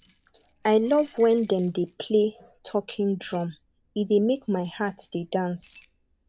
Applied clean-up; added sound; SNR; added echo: none; Keys jangling; 5 dB; none.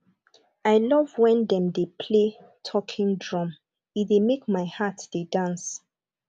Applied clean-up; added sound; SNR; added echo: none; none; none; none.